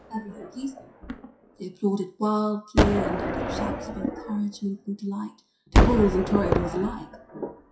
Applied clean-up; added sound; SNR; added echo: classical method WPE with log-MMSE.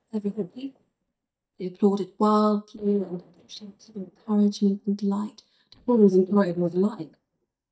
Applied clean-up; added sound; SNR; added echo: neural mask model DeepFilterNet 3.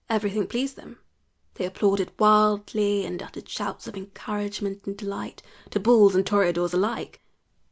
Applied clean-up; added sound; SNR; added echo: none; none; none; none.